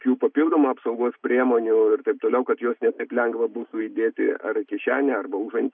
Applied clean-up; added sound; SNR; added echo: none; none; none; none.